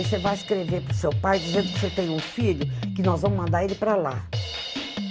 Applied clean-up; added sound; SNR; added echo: none; Drum kit; 3 dB; none.